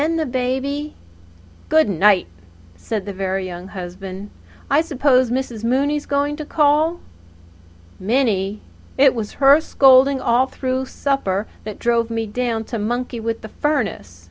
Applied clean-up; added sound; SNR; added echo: none; none; none; none.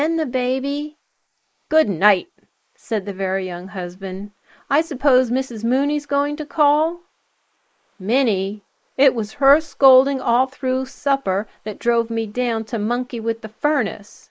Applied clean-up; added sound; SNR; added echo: neural mask model Resemble Enhance denoiser.